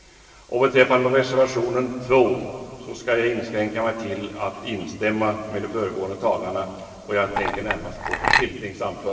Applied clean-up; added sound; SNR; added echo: none; Chink, clink; 1 dB; reverberation time 2.5 s.